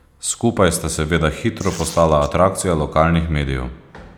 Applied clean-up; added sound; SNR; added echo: none; Tearing; 16 dB; none.